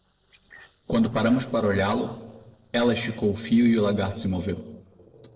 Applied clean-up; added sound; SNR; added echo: neural separator model SepFormer DNS4.